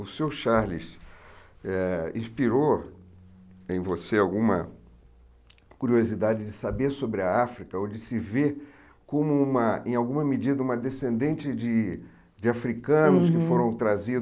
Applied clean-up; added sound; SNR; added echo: none; none; none; none.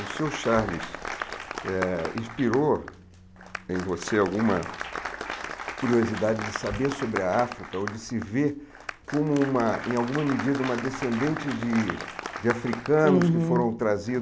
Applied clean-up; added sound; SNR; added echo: none; Applause; 10 dB; none.